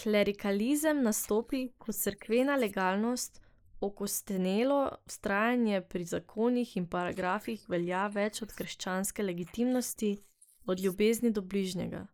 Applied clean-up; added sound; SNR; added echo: neural mask model Resemble Enhance denoiser.